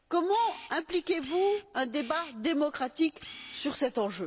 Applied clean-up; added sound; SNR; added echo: none; Camera; 20 dB; none.